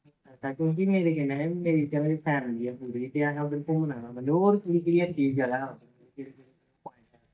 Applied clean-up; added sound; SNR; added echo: neural mask model DeepFilterNet 3.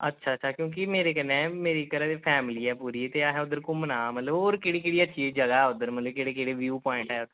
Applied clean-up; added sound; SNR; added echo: none; none; none; none.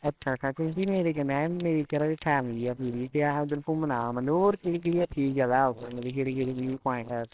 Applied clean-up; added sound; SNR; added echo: neural separator model SepFormer WHAMR!.